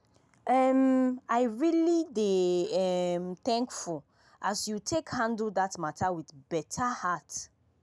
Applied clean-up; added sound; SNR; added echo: none; none; none; none.